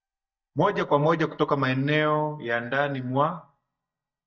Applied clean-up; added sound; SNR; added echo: neural mask model DeepFilterNet 3.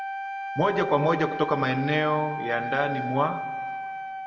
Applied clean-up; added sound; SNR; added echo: none; Wind instrument, woodwind instrument; 6 dB; reverberation time 1.5 s.